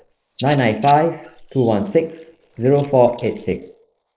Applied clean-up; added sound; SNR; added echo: neural mask model Resemble Enhance denoiser.